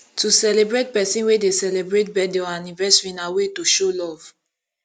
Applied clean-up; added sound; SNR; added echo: none; none; none; none.